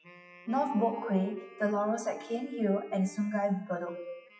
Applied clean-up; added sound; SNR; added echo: classical method WPE with log-MMSE.